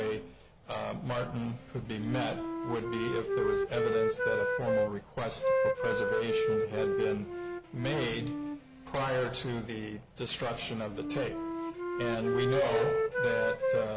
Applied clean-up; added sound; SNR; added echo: none; Wind instrument, woodwind instrument; -1 dB; none.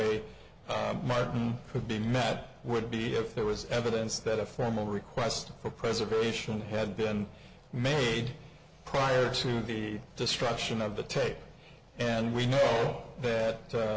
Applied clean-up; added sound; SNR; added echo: none; none; none; none.